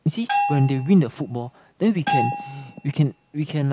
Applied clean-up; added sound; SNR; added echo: none; Bell; 6 dB; none.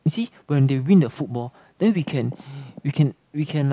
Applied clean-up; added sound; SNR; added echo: none; none; none; none.